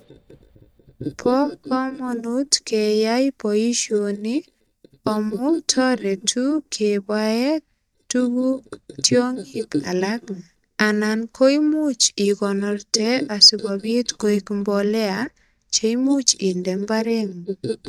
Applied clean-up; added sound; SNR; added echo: neural mask model DeepFilterNet 3.